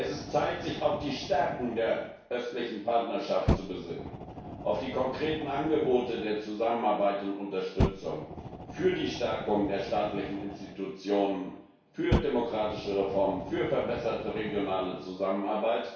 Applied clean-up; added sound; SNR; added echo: none; Fire; 7 dB; reverberation time 0.6 s.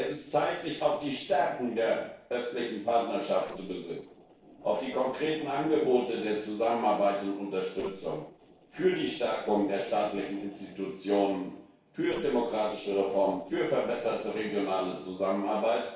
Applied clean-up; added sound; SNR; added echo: neural separator model SepFormer DNS4.